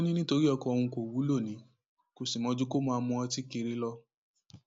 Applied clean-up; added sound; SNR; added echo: none; none; none; none.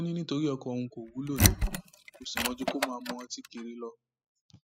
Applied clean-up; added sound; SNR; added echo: classical method spectral subtraction.